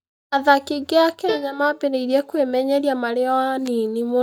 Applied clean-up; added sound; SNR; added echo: neural mask model DeepFilterNet 3.